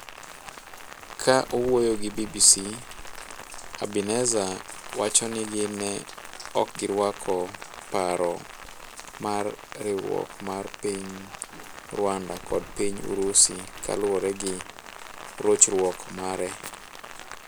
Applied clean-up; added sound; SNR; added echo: none; Rain; 13 dB; none.